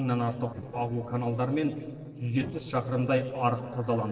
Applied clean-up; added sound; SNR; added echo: neural separator model SepFormer DNS4.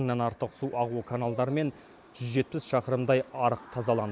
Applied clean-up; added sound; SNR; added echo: none; none; none; none.